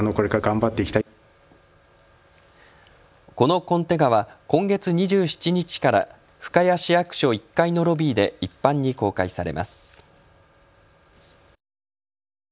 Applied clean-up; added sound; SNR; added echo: none; none; none; none.